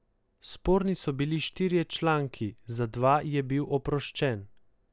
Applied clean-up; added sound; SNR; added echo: none; none; none; none.